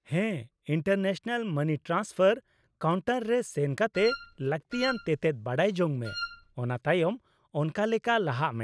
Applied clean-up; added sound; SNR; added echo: none; Wind instrument, woodwind instrument; 11 dB; none.